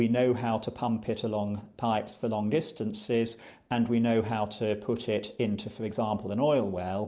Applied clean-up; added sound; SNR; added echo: none; none; none; none.